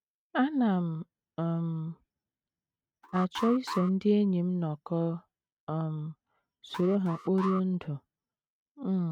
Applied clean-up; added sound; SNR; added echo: neural mask model RNNoise.